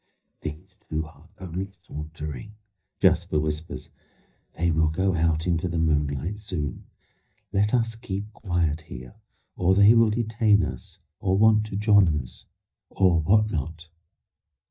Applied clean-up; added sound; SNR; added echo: neural mask model DeepFilterNet 3.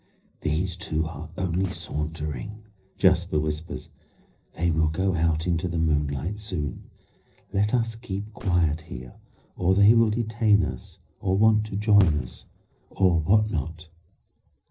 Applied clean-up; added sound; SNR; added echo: neural separator model SepFormer DNS4.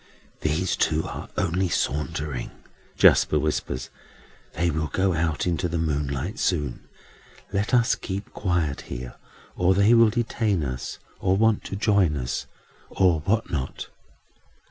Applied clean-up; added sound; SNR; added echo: none; none; none; none.